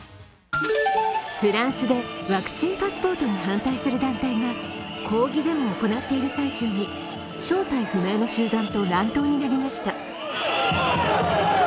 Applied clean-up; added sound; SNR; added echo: none; Wind instrument, woodwind instrument; 20 dB; none.